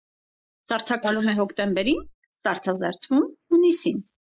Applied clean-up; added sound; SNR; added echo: neural mask model Resemble Enhance denoiser.